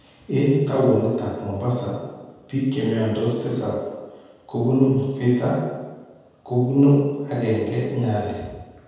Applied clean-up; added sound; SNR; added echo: none; none; none; reverberation time 1.2 s.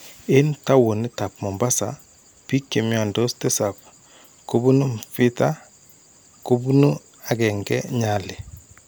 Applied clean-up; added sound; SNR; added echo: none; none; none; none.